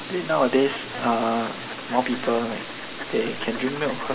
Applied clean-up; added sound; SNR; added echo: none; Fowl; 10 dB; reverberation time 0.6 s.